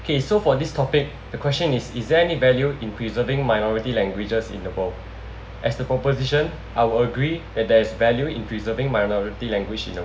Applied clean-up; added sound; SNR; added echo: none; none; none; reverberation time 0.7 s.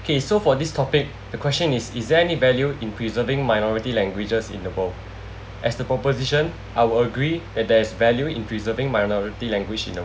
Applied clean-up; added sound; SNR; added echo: none; none; none; none.